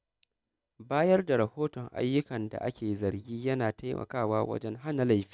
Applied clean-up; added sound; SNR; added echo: none; none; none; none.